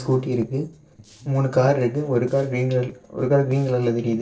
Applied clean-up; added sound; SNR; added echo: neural separator model SepFormer DNS4.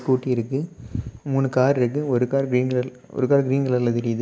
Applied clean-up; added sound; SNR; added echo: none; none; none; none.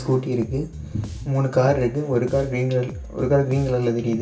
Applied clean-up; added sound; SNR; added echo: none; Bass guitar; 13 dB; reverberation time 0.2 s.